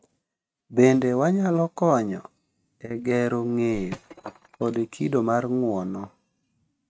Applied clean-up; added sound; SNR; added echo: neural mask model RNNoise.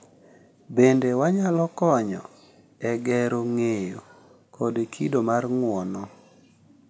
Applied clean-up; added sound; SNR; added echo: none; none; none; none.